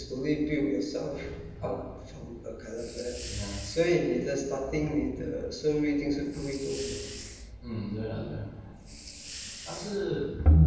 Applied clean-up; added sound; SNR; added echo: none; Hiss; 15 dB; reverberation time 1.2 s.